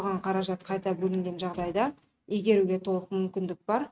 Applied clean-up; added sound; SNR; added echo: neural mask model RNNoise.